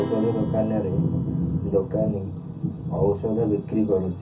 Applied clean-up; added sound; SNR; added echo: none; Acoustic guitar; 13 dB; reverberation time 0.3 s.